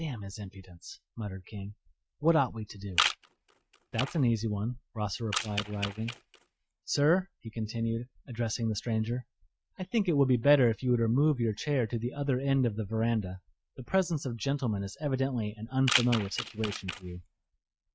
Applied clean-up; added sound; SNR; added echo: neural mask model RNNoise.